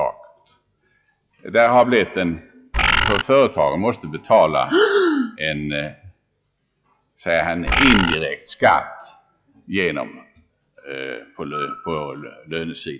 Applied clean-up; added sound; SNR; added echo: classical method log-MMSE.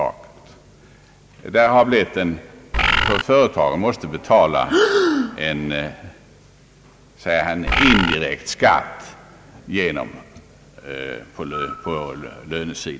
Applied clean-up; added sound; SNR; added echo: none; Breathing + Bird; -2 dB; none.